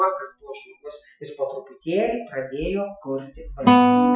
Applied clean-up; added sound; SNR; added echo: classical method Wiener filter.